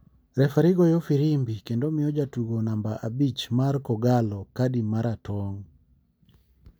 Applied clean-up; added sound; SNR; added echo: none; none; none; none.